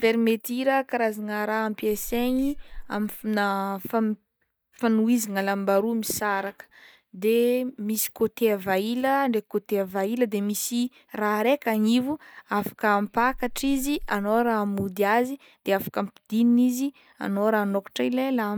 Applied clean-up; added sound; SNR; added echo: neural mask model DeepFilterNet 3.